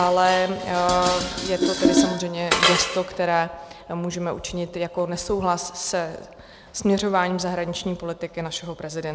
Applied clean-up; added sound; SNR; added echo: none; Dishes, pots, and pans; 4 dB; none.